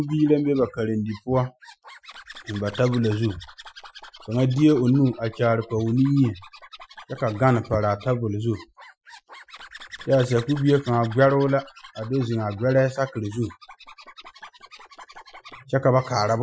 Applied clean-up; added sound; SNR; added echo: classical method Wiener filter.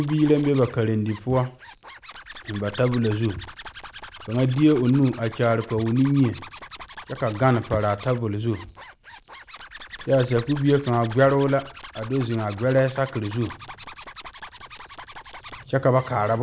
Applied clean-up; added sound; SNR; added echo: none; Zipper (clothing); 17 dB; none.